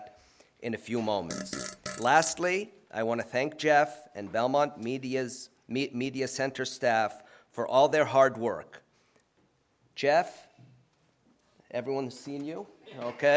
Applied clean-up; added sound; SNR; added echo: none; Fart; 11 dB; none.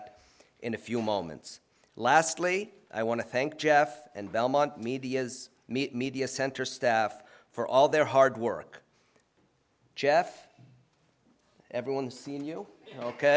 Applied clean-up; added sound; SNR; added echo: none; none; none; none.